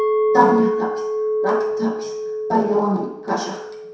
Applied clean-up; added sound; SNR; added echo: none; Chink, clink; 0 dB; reverberation time 0.7 s.